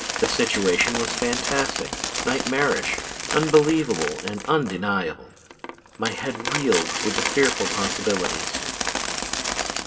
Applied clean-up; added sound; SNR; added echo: none; Coin (dropping); 3 dB; reverberation time 1.1 s.